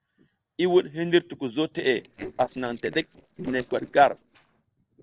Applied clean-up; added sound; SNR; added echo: neural separator model SepFormer DNS4.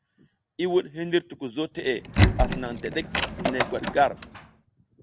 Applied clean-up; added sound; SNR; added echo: none; Door; -2 dB; none.